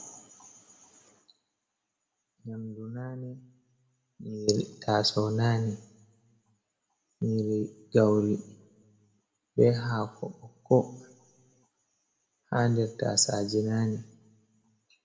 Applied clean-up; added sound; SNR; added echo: none; none; none; reverberation time 0.6 s.